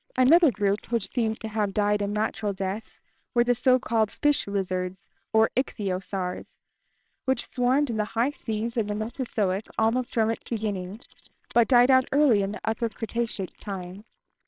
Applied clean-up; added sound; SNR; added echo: neural separator model SepFormer WHAMR!.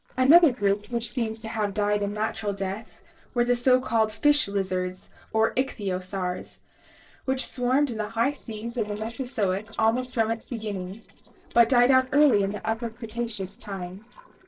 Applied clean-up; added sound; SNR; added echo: neural separator model SepFormer DNS4.